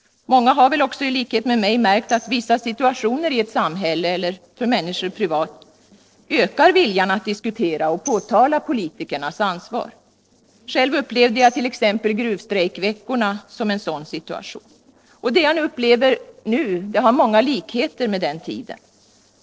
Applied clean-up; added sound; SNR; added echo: neural separator model SepFormer DNS4.